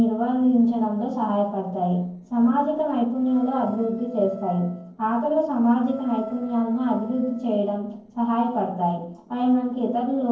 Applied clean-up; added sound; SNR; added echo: neural separator model SepFormer DNS4.